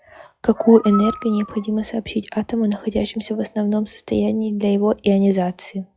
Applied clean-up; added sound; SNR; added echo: classical method log-MMSE.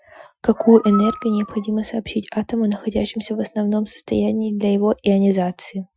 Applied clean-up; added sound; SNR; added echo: classical method Wiener filter.